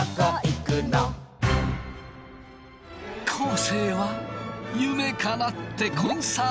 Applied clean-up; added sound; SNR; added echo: none; none; none; none.